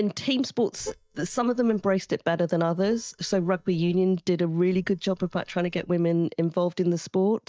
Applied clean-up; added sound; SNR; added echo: neural mask model DeepFilterNet 3.